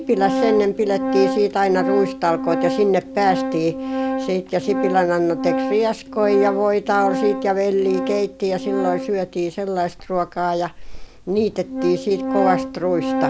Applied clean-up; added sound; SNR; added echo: none; Organ; 5 dB; none.